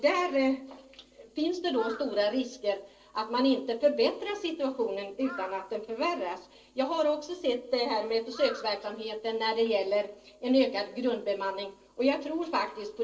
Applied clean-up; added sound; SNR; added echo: neural separator model SepFormer DNS4.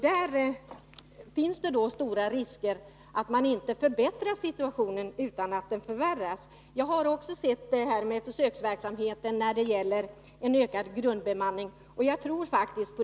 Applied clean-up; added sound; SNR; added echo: none; none; none; none.